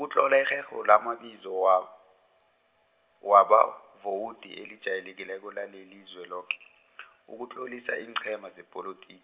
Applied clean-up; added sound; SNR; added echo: none; none; none; reverberation time 0.7 s.